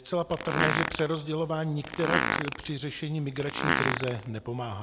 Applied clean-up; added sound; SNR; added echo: none; Fart; 1 dB; none.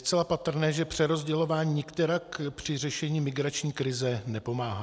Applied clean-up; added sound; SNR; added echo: none; none; none; none.